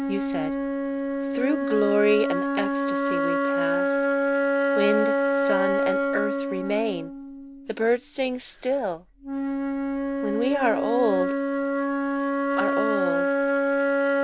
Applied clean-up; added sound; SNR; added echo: none; Wind instrument, woodwind instrument; -3 dB; none.